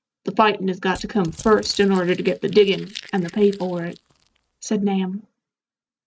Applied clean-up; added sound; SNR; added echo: neural mask model RNNoise.